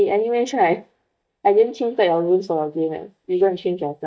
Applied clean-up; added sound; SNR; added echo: neural mask model DeepFilterNet 3.